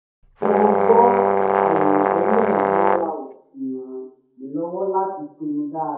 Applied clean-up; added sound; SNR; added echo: none; Brass instrument; -5 dB; reverberation time 0.6 s.